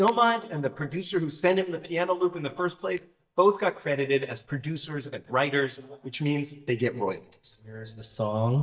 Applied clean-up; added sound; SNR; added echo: neural mask model DeepFilterNet 3.